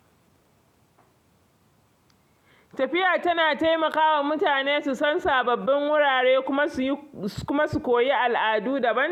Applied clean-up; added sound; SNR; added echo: none; none; none; none.